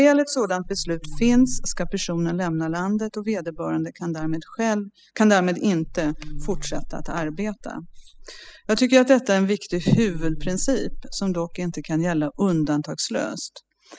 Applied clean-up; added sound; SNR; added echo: classical method spectral subtraction.